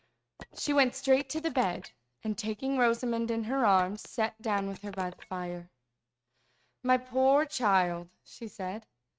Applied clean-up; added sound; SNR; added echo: neural mask model RNNoise.